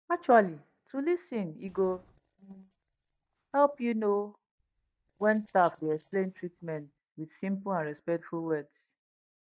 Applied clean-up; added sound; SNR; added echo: neural mask model DeepFilterNet 3.